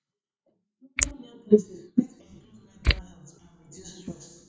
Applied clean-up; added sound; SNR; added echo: neural mask model DeepFilterNet 3.